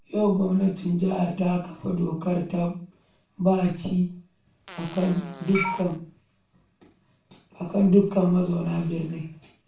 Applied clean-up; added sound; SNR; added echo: none; Fart; 20 dB; reverberation time 0.4 s.